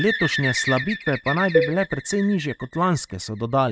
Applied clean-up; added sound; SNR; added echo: neural mask model RNNoise.